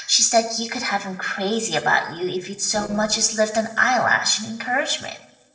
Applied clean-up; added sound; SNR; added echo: neural separator model SepFormer DNS4.